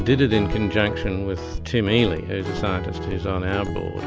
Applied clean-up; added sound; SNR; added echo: none; Guitar; 6 dB; none.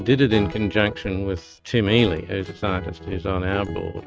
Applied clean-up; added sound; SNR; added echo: neural mask model RNNoise.